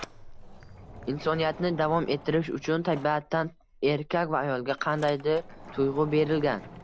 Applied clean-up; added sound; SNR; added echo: none; Sliding door; 17 dB; none.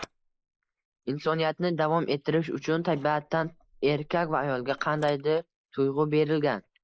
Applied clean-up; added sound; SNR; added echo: neural mask model Resemble Enhance denoiser.